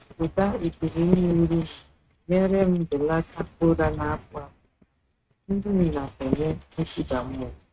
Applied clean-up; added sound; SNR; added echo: neural mask model RNNoise.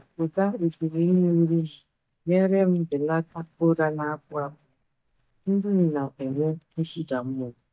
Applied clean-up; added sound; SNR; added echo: neural mask model DeepFilterNet 3.